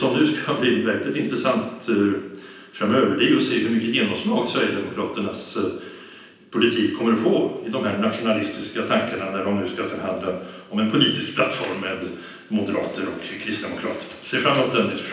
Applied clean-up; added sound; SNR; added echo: none; none; none; reverberation time 0.9 s.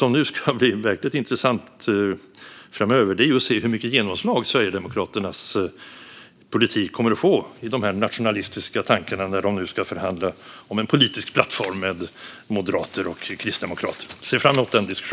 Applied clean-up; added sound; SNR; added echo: none; none; none; none.